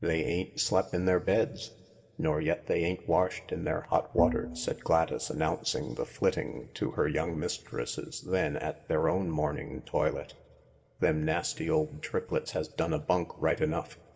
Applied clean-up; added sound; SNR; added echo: none; Bowed string instrument; 6 dB; reverberation time 1.2 s.